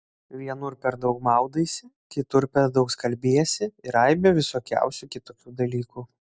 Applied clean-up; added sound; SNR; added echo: none; none; none; none.